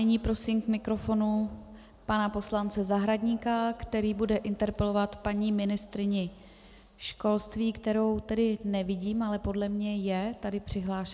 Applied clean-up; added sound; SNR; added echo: none; none; none; none.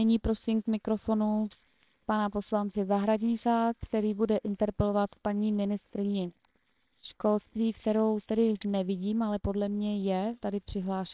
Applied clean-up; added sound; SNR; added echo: neural separator model SepFormer WHAMR!.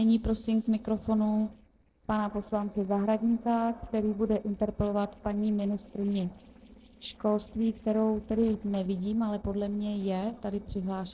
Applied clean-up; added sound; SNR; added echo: neural separator model SepFormer DNS4.